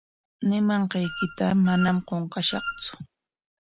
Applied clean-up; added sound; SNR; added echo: none; Wind instrument, woodwind instrument; 10 dB; none.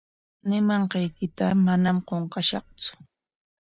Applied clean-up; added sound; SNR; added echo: neural mask model DeepFilterNet 3.